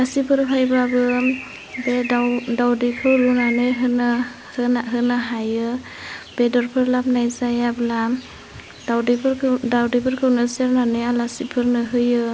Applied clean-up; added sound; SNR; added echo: none; Bird; 12 dB; none.